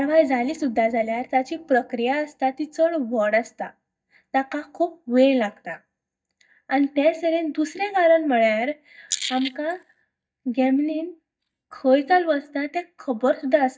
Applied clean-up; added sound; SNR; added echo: neural mask model DeepFilterNet 3.